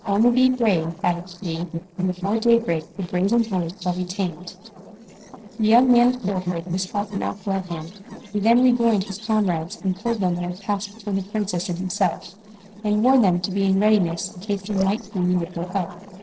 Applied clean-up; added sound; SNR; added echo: neural separator model SepFormer DNS4.